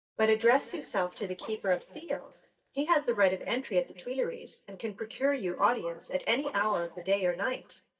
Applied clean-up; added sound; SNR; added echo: neural mask model DeepFilterNet 3.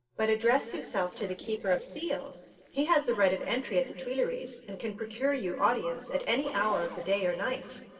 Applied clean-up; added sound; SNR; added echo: neural separator model SepFormer DNS4.